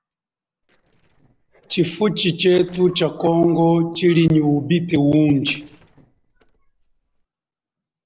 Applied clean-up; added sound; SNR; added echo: neural separator model SepFormer DNS4.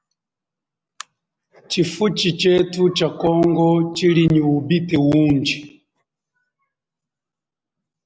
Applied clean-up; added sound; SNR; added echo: none; none; none; none.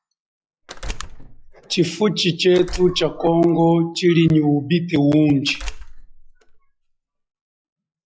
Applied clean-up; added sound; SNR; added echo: classical method log-MMSE.